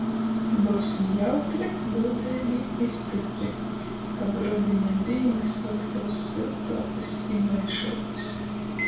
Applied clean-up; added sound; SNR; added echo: none; Microwave oven; 1 dB; reverberation time 0.6 s.